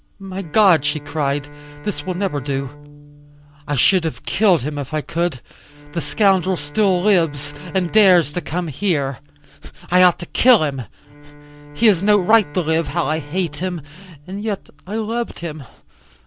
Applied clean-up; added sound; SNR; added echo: none; Bowed string instrument; 20 dB; none.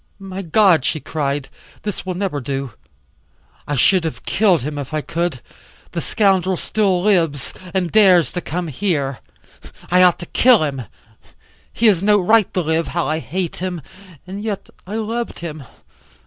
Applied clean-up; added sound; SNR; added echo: none; none; none; none.